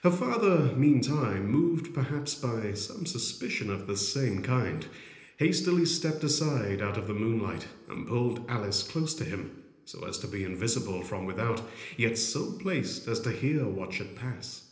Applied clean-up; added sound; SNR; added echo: none; none; none; reverberation time 1.0 s.